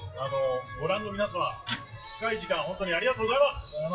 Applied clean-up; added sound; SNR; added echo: classical method WPE with log-MMSE.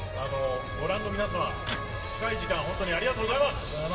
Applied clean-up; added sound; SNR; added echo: none; Microwave oven; 15 dB; reverberation time 2.2 s.